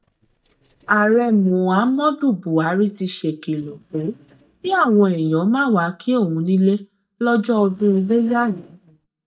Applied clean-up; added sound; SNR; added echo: neural mask model DeepFilterNet 3.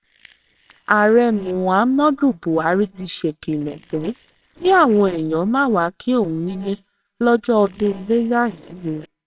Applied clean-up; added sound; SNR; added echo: neural separator model SepFormer WHAMR!.